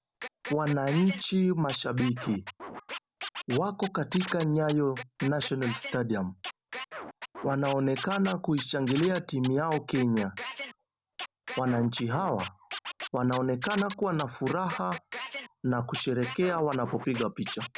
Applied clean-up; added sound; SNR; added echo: none; Scratching (performance technique); 12 dB; none.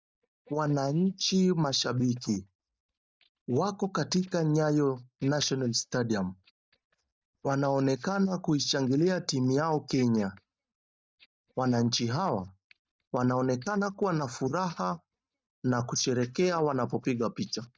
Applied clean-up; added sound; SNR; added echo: neural mask model DeepFilterNet 3.